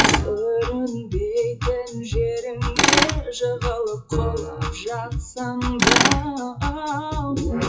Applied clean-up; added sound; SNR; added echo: classical method WPE with log-MMSE.